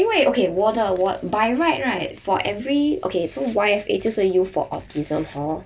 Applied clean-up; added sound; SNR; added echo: none; none; none; none.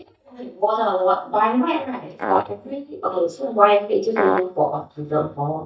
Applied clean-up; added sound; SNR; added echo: neural mask model DeepFilterNet 3.